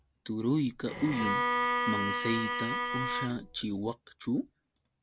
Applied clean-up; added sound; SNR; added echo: none; Bowed string instrument; -1 dB; none.